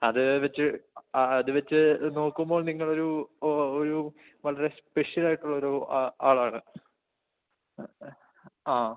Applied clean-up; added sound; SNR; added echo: none; none; none; none.